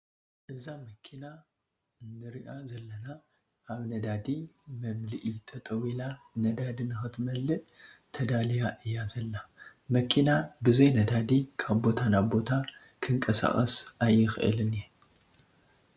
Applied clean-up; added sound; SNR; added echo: none; none; none; none.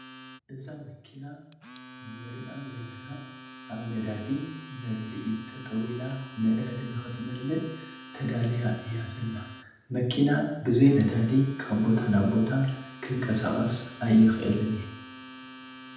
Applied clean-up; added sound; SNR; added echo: none; Domestic sounds, home sounds; 18 dB; reverberation time 0.8 s.